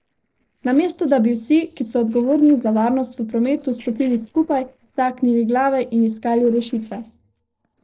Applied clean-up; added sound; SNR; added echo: neural separator model SepFormer DNS4.